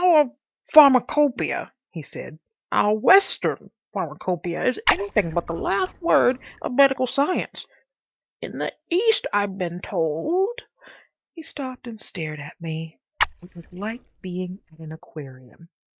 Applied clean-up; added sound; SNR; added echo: neural mask model DeepFilterNet 3.